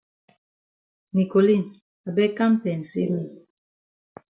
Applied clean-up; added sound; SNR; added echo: none; none; none; none.